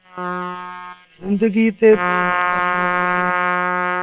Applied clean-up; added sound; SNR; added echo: neural separator model SepFormer WHAM!.